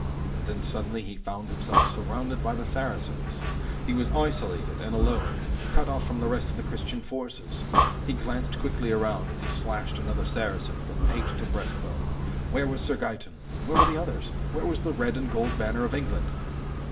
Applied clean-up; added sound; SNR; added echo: none; Breathing; -2 dB; reverberation time 0.7 s.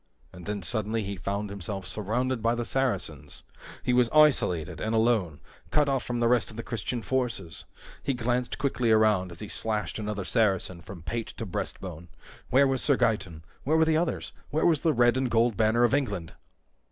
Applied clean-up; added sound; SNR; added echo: none; none; none; none.